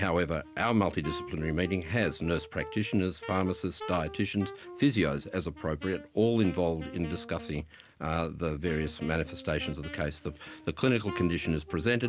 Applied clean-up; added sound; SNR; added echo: none; Wind instrument, woodwind instrument; 15 dB; none.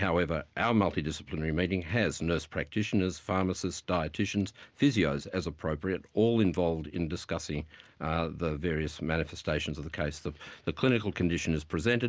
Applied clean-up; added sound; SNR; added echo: none; none; none; none.